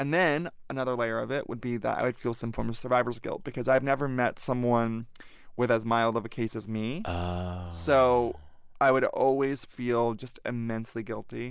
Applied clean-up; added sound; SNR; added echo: none; none; none; none.